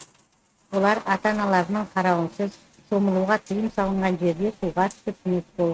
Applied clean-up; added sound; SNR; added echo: neural mask model RNNoise.